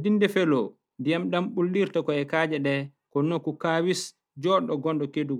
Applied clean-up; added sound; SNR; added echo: none; none; none; none.